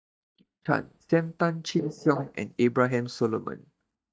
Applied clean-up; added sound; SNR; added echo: neural mask model DeepFilterNet 3.